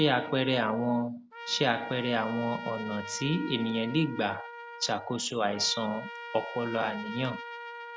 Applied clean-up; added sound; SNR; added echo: none; Trumpet; 12 dB; none.